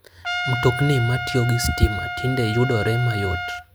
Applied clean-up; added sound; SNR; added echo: none; Trumpet; 6 dB; none.